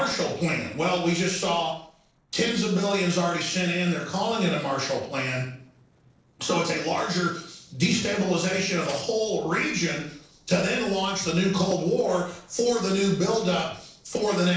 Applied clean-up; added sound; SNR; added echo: neural separator model SepFormer DNS4.